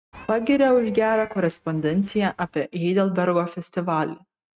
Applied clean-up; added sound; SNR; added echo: neural mask model RNNoise.